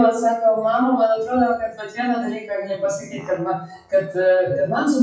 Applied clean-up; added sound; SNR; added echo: classical method WPE with log-MMSE.